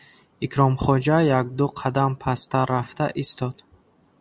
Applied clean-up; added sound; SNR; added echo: none; none; none; none.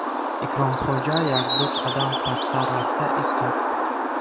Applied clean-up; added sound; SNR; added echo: none; Bird; -4 dB; none.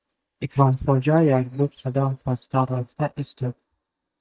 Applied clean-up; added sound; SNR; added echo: neural mask model DeepFilterNet 3.